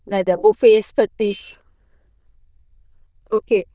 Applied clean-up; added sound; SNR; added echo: neural diffusion model UNIVERSE++.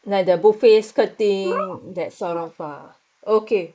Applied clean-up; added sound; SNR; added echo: neural mask model Resemble Enhance denoiser.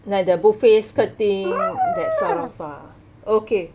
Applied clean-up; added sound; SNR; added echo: none; Brass instrument; 3 dB; none.